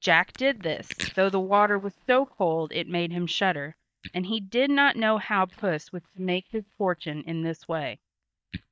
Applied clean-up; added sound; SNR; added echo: neural mask model DeepFilterNet 3.